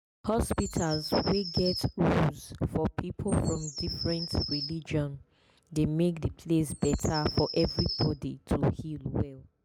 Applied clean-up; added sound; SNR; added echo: none; Bird vocalization, bird call, bird song; 11 dB; none.